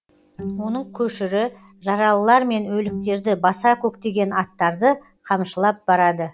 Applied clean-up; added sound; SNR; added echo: none; Bowed string instrument; 16 dB; none.